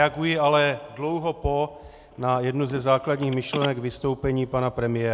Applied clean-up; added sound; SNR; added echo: none; Telephone; 15 dB; none.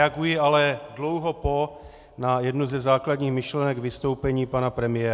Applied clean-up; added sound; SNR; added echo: none; none; none; none.